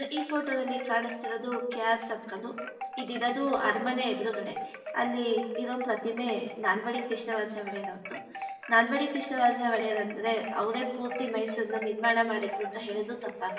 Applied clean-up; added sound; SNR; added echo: none; Wind chime; 10 dB; reverberation time 1.1 s.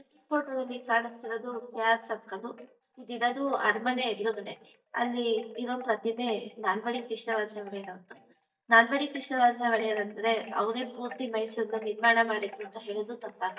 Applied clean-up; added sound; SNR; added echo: neural mask model DeepFilterNet 3.